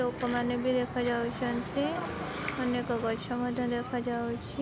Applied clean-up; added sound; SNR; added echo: none; none; none; none.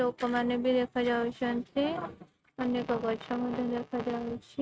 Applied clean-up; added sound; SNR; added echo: neural mask model RNNoise.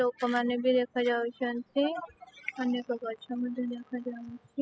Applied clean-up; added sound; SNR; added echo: classical method spectral subtraction.